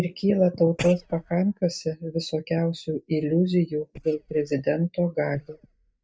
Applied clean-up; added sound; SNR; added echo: neural mask model DeepFilterNet 3.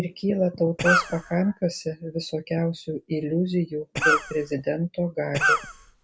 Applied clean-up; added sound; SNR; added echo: none; Cough; -1 dB; none.